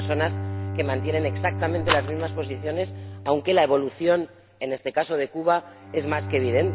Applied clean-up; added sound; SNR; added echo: none; Rattle + Bowed string instrument; 6 dB; none.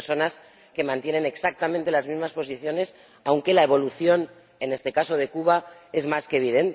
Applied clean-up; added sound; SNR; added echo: none; none; none; none.